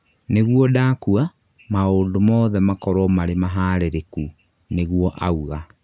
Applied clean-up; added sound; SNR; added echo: none; none; none; none.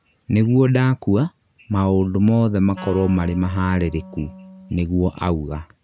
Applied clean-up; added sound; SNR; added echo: none; Wind instrument, woodwind instrument; 18 dB; none.